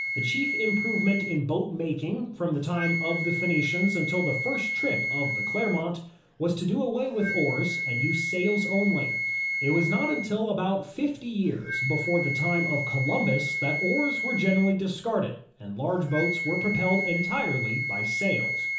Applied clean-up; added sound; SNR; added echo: none; Wind instrument, woodwind instrument; 3 dB; reverberation time 1.2 s.